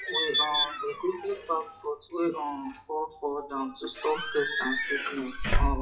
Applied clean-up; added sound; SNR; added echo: classical method WPE with log-MMSE.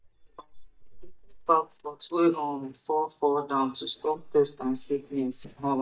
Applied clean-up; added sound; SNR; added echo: neural mask model DeepFilterNet 3.